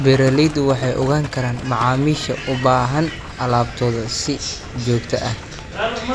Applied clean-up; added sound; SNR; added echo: none; Livestock, farm animals, working animals; 14 dB; none.